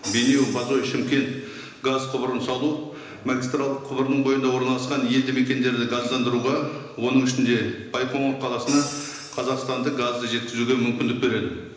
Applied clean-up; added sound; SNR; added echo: none; Crash cymbal; 18 dB; reverberation time 1.0 s.